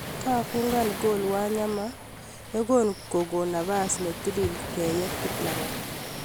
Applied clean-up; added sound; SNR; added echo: none; Waves, surf; 7 dB; none.